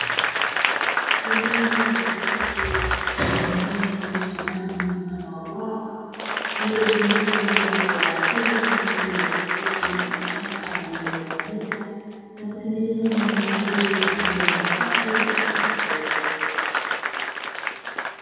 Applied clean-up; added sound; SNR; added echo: none; Applause / Crowd; -2 dB; reverberation time 2.1 s.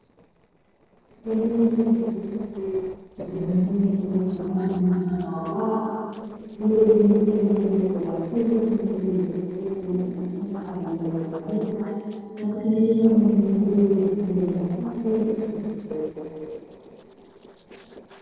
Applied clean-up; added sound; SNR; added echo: neural separator model SepFormer DNS4.